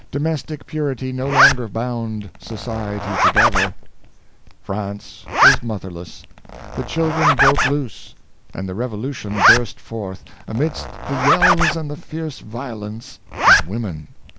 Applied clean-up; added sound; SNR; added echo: none; Zipper (clothing); -3 dB; none.